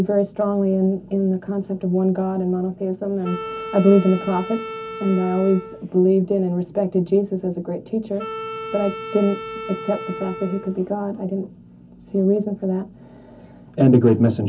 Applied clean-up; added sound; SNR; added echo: none; Wind instrument, woodwind instrument; 12 dB; reverberation time 0.4 s.